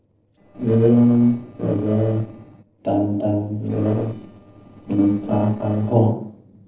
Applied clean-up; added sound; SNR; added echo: neural separator model SepFormer DNS4.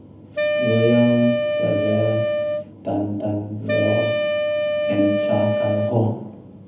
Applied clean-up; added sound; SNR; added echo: none; Wind instrument, woodwind instrument; -1 dB; reverberation time 0.8 s.